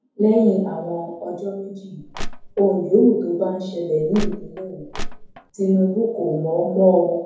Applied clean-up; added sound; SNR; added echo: none; Crushing; 7 dB; reverberation time 2.2 s.